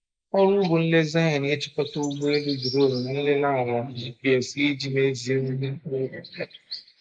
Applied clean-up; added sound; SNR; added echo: neural mask model Resemble Enhance denoiser.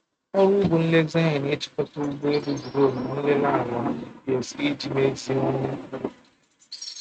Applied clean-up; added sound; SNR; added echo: neural mask model RNNoise.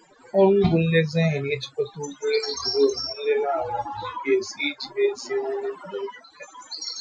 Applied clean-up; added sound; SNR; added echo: classical method Wiener filter.